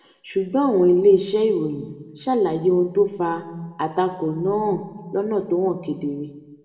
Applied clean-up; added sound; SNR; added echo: none; none; none; reverberation time 1.0 s.